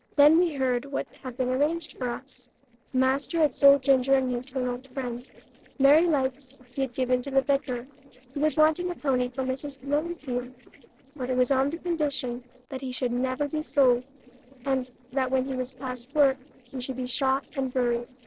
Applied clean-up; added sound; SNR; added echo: neural separator model SepFormer DNS4.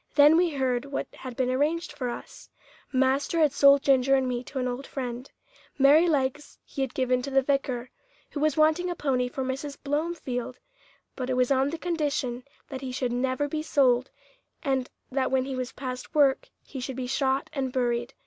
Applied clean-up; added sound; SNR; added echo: none; none; none; none.